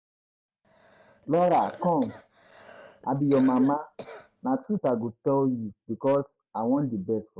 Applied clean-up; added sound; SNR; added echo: none; Cough; 16 dB; none.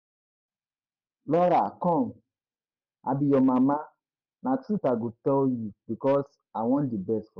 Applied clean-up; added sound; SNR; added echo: none; none; none; none.